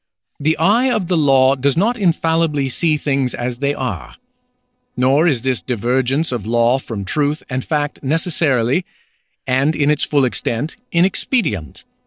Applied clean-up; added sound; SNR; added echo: neural separator model SepFormer DNS4.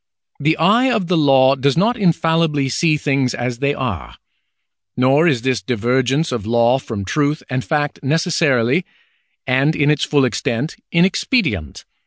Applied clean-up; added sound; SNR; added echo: none; none; none; none.